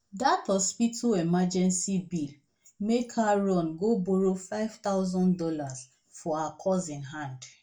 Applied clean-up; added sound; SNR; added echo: none; none; none; reverberation time 0.2 s.